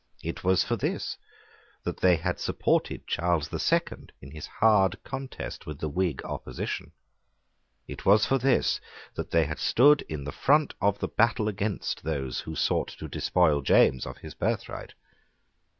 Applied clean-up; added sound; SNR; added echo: none; none; none; none.